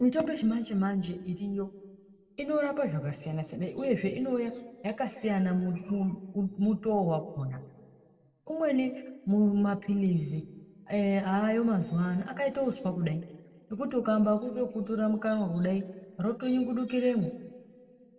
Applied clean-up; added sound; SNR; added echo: none; none; none; reverberation time 1.3 s.